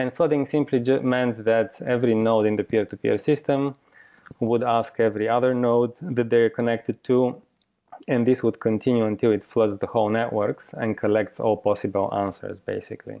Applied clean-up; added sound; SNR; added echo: none; none; none; none.